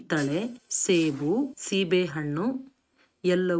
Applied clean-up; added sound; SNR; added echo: neural mask model RNNoise.